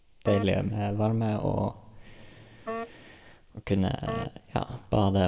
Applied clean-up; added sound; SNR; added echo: none; Wind instrument, woodwind instrument; 11 dB; reverberation time 1.4 s.